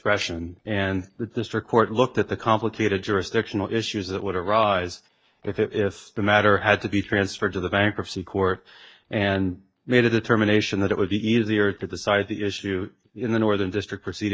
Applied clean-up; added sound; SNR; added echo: neural mask model DeepFilterNet 3.